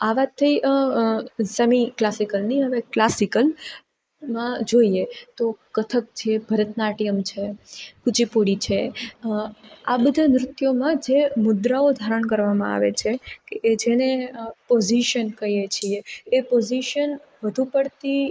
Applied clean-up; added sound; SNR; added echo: neural mask model Resemble Enhance denoiser.